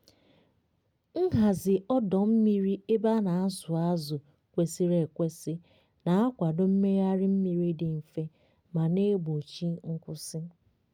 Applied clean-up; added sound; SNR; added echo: none; none; none; none.